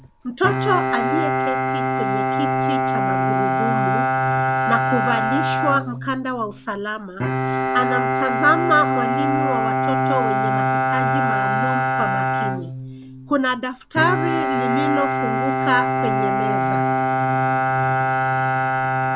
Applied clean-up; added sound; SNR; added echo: none; Bowed string instrument; -4 dB; none.